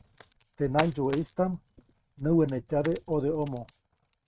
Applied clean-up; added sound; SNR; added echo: neural mask model RNNoise.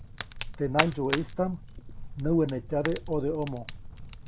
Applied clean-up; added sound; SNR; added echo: none; Fire; 5 dB; none.